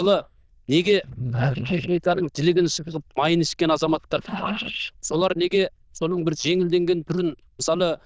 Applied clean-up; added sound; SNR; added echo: neural diffusion model UNIVERSE++.